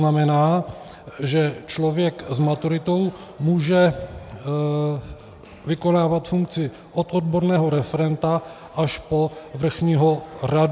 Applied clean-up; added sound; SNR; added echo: none; none; none; none.